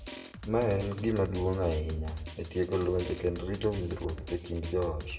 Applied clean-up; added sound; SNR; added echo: none; Drum; 12 dB; reverberation time 0.6 s.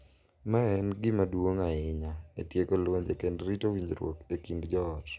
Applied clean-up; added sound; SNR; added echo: none; none; none; none.